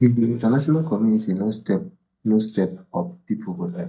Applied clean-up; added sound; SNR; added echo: neural mask model DeepFilterNet 3.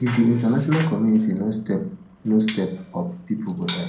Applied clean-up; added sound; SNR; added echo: none; Bicycle; 15 dB; reverberation time 0.6 s.